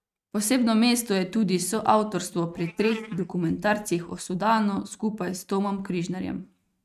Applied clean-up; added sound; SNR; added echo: neural mask model RNNoise.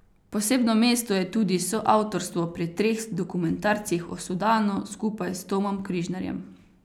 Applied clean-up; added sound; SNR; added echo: none; none; none; none.